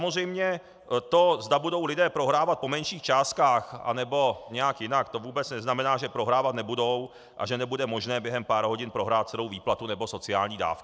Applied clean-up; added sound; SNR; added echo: none; none; none; none.